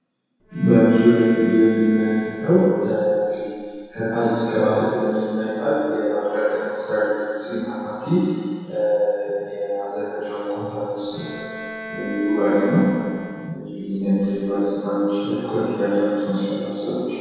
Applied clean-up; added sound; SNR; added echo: none; Bowed string instrument; 15 dB; reverberation time 2.0 s.